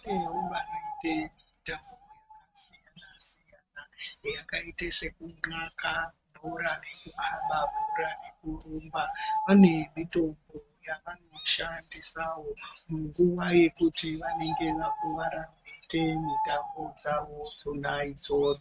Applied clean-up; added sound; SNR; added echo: neural mask model RNNoise.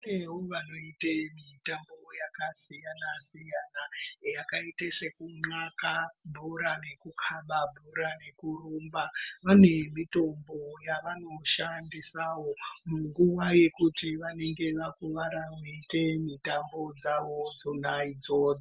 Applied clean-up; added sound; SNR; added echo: none; none; none; none.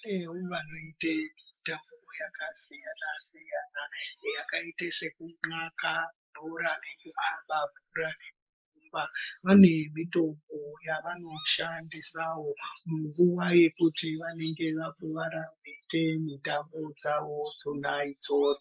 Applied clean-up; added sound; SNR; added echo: neural mask model Resemble Enhance denoiser.